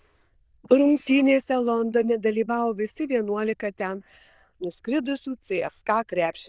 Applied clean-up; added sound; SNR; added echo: neural diffusion model UNIVERSE++.